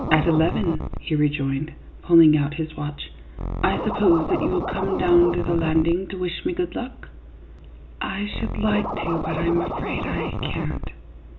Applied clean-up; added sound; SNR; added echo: none; Scratching (performance technique); 6 dB; none.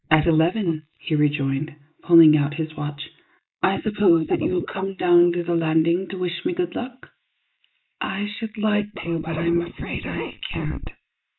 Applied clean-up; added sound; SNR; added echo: neural mask model Resemble Enhance denoiser.